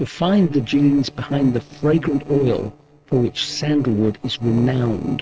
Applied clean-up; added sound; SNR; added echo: neural separator model SepFormer DNS4.